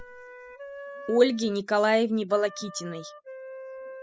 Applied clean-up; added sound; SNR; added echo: classical method spectral subtraction.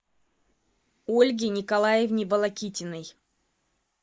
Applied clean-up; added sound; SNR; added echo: neural mask model Resemble Enhance denoiser.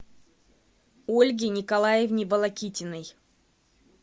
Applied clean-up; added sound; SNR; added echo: none; none; none; none.